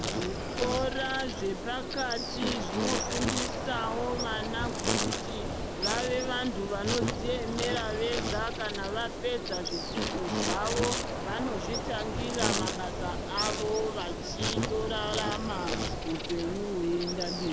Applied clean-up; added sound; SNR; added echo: none; Insect; -1 dB; none.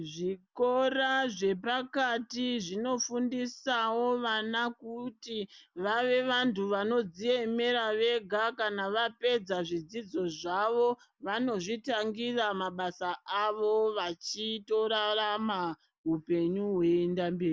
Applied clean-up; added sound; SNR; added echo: none; none; none; none.